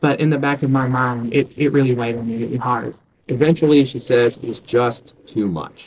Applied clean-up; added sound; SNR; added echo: neural separator model SepFormer DNS4.